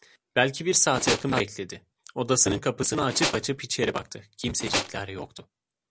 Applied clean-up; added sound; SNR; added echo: none; Tools; 3 dB; none.